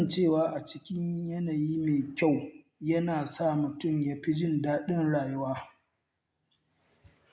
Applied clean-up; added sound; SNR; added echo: none; none; none; none.